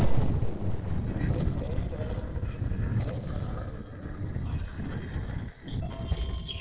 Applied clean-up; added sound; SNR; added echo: neural separator model SepFormer DNS4.